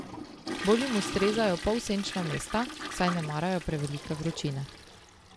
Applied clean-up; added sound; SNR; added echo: none; Toilet flush; 8 dB; none.